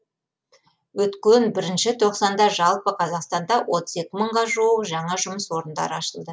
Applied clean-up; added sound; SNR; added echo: none; none; none; none.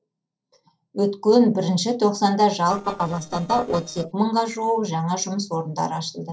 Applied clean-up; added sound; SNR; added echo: neural separator model SepFormer DNS4.